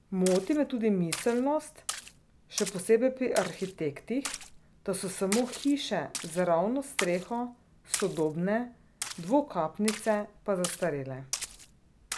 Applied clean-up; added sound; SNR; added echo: none; Splash, splatter; 11 dB; none.